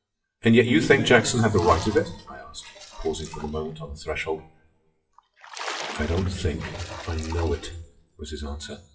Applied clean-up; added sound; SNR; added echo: classical method WPE with log-MMSE.